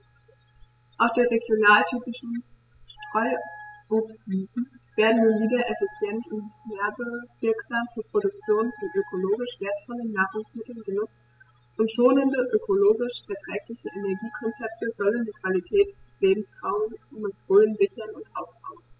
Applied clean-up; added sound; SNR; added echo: classical method spectral subtraction.